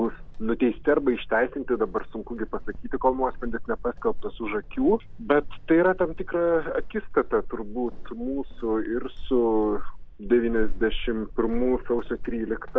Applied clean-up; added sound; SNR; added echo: none; Squeak / Walk, footsteps; 6 dB; none.